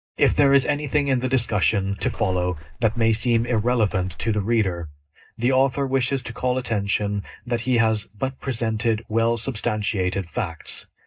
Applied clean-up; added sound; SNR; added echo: neural mask model DeepFilterNet 3.